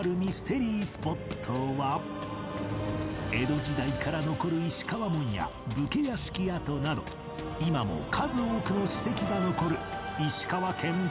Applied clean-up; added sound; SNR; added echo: none; Run + Traffic noise, roadway noise; 18 dB; none.